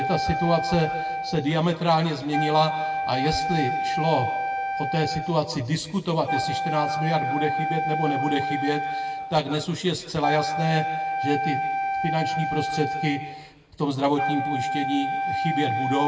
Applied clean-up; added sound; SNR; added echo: none; Wind instrument, woodwind instrument; 2 dB; reverberation time 1.2 s.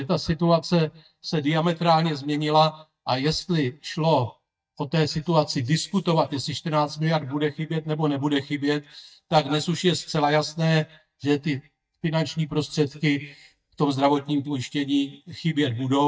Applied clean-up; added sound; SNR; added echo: neural mask model DeepFilterNet 3.